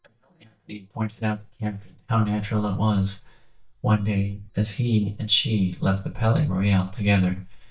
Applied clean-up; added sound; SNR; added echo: neural mask model DeepFilterNet 3.